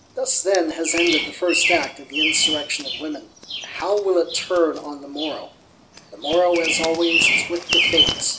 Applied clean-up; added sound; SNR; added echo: none; Bird vocalization, bird call, bird song; 1 dB; none.